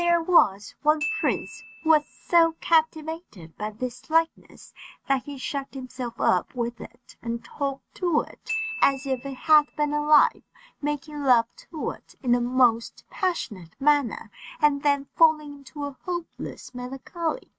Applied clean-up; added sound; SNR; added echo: neural mask model RNNoise.